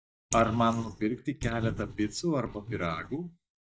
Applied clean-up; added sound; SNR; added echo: neural mask model DeepFilterNet 3.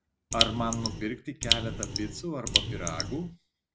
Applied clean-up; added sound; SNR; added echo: none; Raindrop; -4 dB; none.